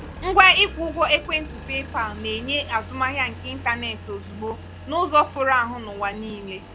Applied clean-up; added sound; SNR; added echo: none; Engine; 14 dB; none.